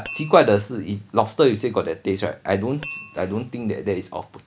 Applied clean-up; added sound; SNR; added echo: none; Tap; 19 dB; none.